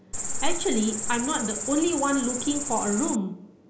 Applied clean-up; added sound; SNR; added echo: none; Cricket; 1 dB; none.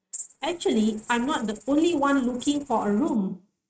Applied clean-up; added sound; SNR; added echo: neural mask model RNNoise.